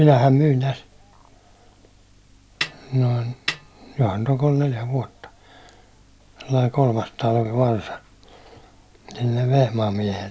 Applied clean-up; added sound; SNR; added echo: none; Snare drum; 11 dB; none.